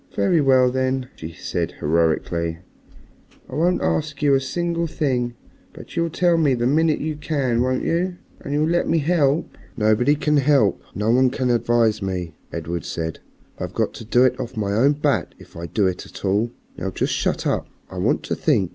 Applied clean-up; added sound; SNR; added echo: none; none; none; none.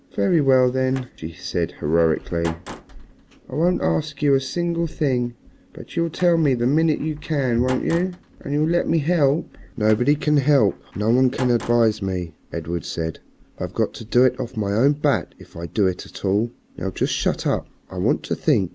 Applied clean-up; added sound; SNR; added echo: none; Slam; 18 dB; none.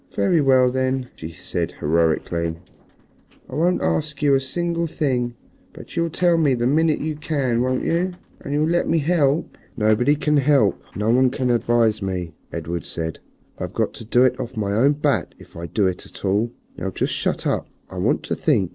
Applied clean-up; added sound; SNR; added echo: neural separator model SepFormer DNS4.